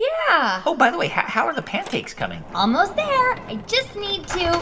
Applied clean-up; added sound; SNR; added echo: none; Sliding door; 18 dB; reverberation time 3.0 s.